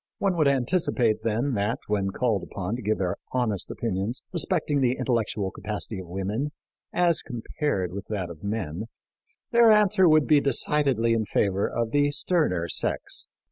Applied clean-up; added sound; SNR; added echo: none; none; none; none.